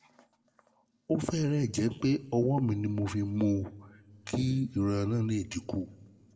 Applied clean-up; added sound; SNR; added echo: none; none; none; reverberation time 0.7 s.